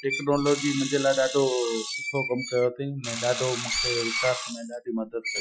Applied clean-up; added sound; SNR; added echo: classical method Wiener filter.